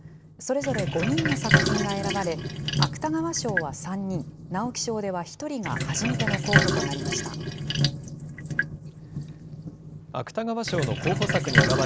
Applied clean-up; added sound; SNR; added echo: none; Sink (filling or washing); -3 dB; none.